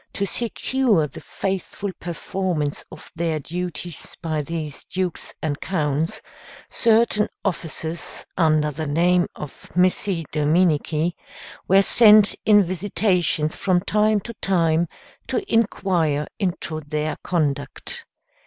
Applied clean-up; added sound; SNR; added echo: none; none; none; none.